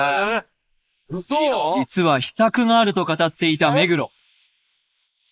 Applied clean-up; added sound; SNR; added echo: neural mask model Resemble Enhance denoiser.